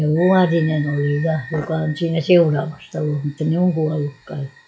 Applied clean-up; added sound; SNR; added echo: classical method log-MMSE.